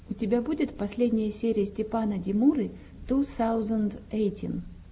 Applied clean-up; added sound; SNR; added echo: none; none; none; none.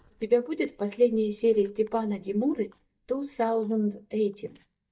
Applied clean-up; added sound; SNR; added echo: neural mask model DeepFilterNet 3.